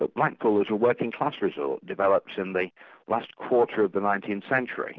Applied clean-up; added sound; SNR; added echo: none; none; none; none.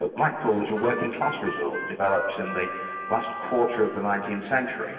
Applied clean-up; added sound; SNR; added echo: none; Harmonica; 9 dB; reverberation time 2.9 s.